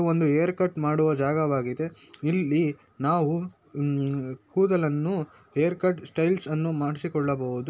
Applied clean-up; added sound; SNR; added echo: none; none; none; none.